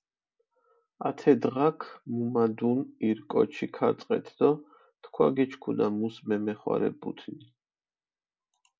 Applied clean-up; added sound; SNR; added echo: none; none; none; none.